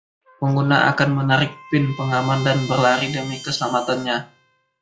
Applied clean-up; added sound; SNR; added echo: classical method log-MMSE.